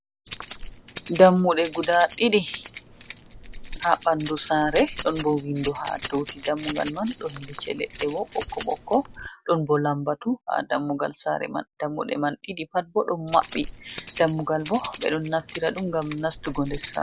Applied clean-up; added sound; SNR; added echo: none; Keys jangling; 11 dB; none.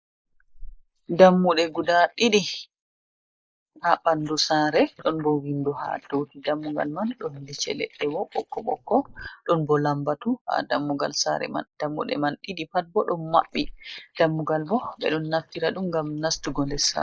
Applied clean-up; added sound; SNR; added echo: neural mask model Resemble Enhance denoiser.